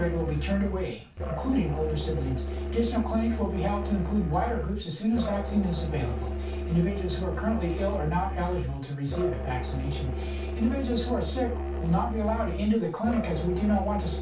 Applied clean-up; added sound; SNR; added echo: none; Musical instrument; 3 dB; reverberation time 0.2 s.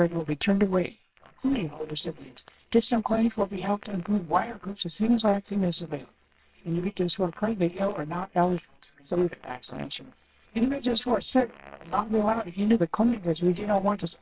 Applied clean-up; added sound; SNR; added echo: neural separator model SepFormer WHAMR!.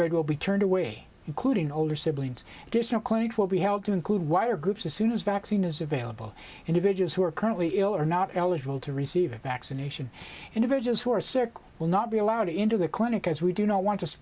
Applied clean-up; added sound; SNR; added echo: none; none; none; none.